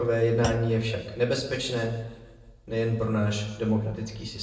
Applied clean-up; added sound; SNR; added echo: none; Thump, thud; 13 dB; reverberation time 0.9 s.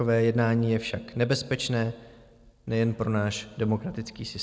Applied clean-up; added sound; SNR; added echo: none; none; none; none.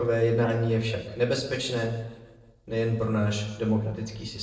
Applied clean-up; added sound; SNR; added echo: neural separator model SepFormer DNS4.